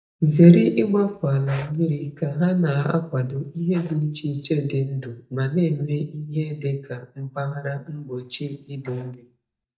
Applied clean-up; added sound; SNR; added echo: neural mask model DeepFilterNet 3.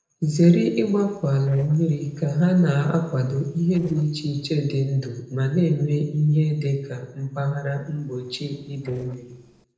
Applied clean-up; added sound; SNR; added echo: neural separator model SepFormer DNS4.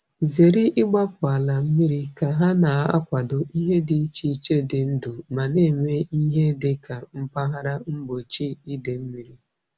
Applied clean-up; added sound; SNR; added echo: none; none; none; none.